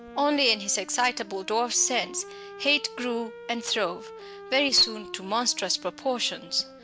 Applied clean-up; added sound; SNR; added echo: none; Wind instrument, woodwind instrument; 16 dB; none.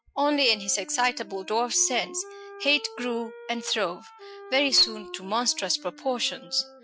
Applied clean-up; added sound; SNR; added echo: classical method Wiener filter.